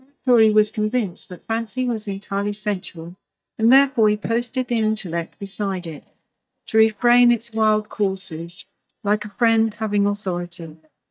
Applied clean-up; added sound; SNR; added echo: neural mask model DeepFilterNet 3.